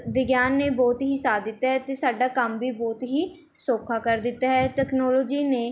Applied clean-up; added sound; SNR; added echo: none; none; none; none.